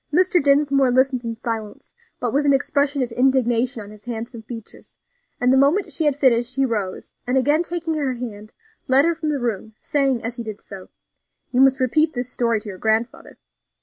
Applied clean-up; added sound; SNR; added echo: none; none; none; none.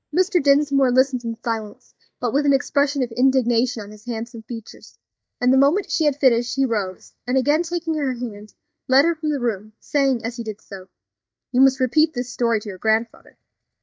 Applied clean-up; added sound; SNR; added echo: neural mask model DeepFilterNet 3.